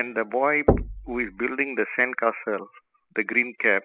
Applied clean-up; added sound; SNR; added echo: classical method spectral subtraction.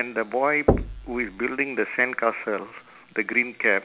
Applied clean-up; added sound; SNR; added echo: none; Knock; 2 dB; none.